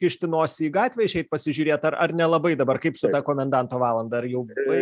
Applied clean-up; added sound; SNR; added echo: none; none; none; none.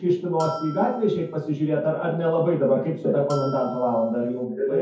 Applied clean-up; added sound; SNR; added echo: none; Bell; 15 dB; reverberation time 0.6 s.